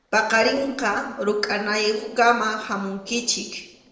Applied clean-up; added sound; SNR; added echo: neural separator model SepFormer DNS4.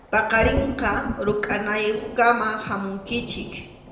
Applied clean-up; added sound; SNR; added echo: none; Thunder; 9 dB; reverberation time 0.8 s.